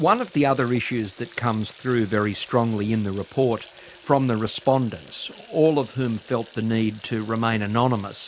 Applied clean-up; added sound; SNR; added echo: none; Water tap, faucet; 19 dB; none.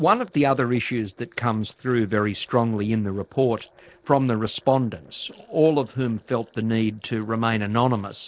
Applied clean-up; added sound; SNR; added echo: neural separator model SepFormer DNS4.